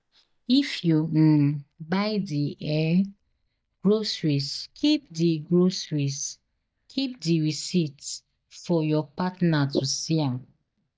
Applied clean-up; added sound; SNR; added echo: neural mask model DeepFilterNet 3.